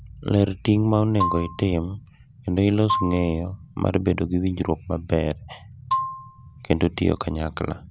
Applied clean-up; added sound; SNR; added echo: none; Marimba, xylophone; 8 dB; none.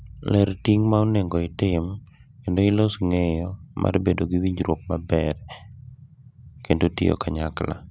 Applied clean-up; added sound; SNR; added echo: none; none; none; none.